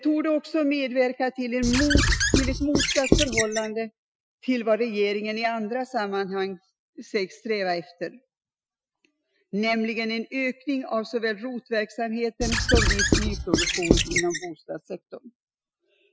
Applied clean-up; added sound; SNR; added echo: classical method Wiener filter.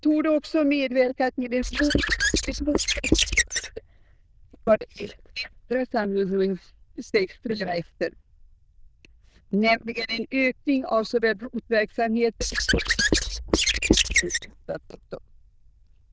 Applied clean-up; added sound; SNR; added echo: neural diffusion model UNIVERSE++.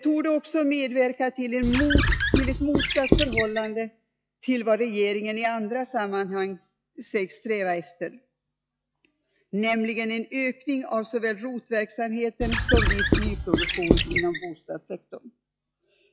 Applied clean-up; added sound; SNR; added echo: classical method log-MMSE.